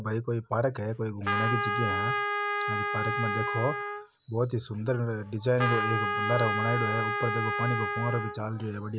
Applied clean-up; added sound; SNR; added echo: none; Trumpet; 0 dB; none.